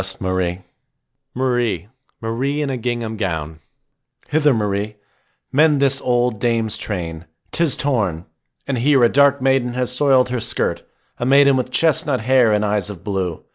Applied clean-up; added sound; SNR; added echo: none; none; none; none.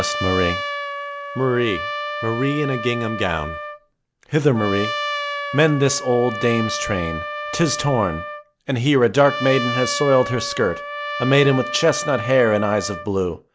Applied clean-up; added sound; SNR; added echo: none; Trumpet; 7 dB; none.